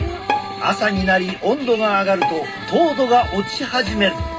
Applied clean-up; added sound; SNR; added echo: none; Bowed string instrument; 10 dB; reverberation time 0.2 s.